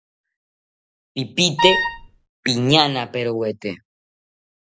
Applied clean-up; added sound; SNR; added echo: none; Wind instrument, woodwind instrument; -1 dB; none.